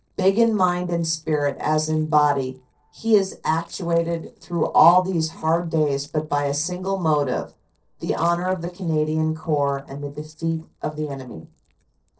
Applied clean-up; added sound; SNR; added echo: neural separator model SepFormer DNS4.